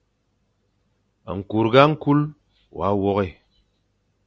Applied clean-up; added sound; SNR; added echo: none; none; none; none.